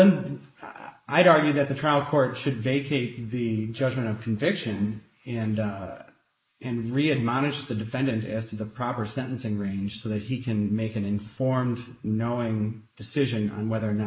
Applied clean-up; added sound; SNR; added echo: neural mask model Resemble Enhance denoiser.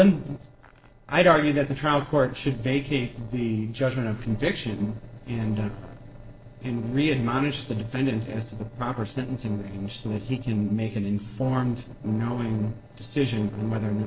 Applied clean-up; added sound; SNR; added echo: neural separator model SepFormer DNS4.